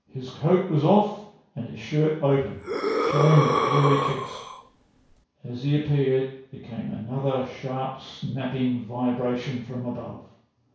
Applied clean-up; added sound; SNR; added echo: none; Breathing; 1 dB; reverberation time 0.6 s.